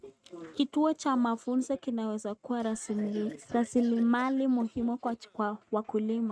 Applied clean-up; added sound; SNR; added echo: neural mask model RNNoise.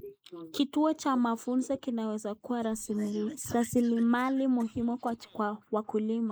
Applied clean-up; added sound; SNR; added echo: neural mask model Resemble Enhance denoiser.